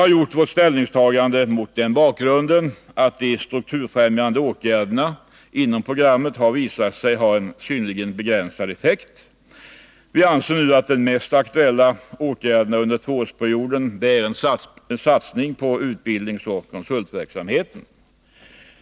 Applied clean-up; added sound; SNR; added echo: none; none; none; none.